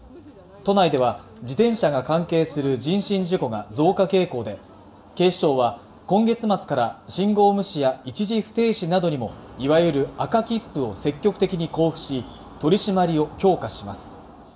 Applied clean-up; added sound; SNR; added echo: none; none; none; reverberation time 0.5 s.